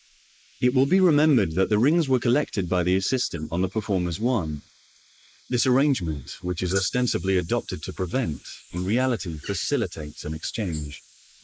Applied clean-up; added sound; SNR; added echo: neural mask model Resemble Enhance denoiser.